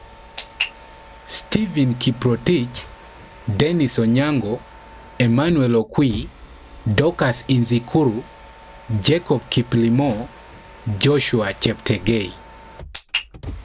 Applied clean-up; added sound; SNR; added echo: none; Mechanisms; 19 dB; none.